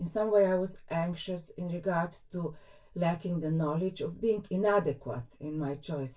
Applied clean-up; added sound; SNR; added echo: none; none; none; reverberation time 0.2 s.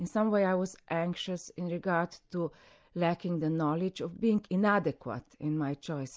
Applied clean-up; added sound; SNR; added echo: none; none; none; none.